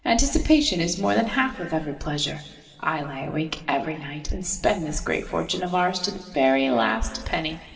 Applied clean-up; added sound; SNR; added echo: none; none; none; reverberation time 2.1 s.